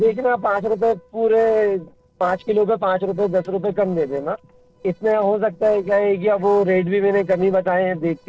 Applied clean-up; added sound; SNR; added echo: neural separator model SepFormer DNS4.